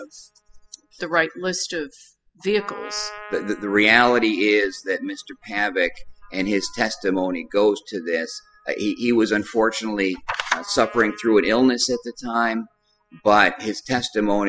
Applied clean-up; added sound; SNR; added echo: classical method spectral subtraction.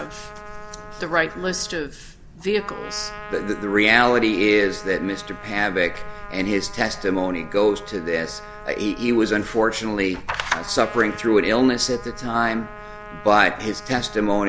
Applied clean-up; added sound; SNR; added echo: none; Trumpet; 17 dB; none.